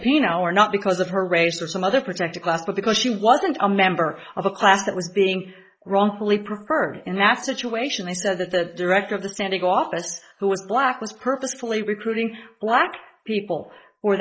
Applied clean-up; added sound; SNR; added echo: neural mask model Resemble Enhance denoiser.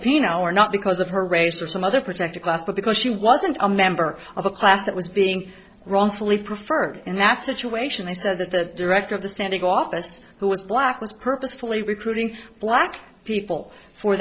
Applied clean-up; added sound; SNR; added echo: neural separator model SepFormer DNS4.